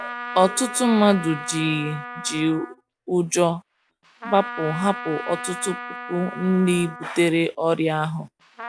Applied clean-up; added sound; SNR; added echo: none; Trumpet; 12 dB; none.